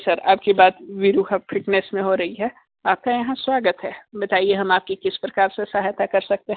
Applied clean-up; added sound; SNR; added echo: none; none; none; none.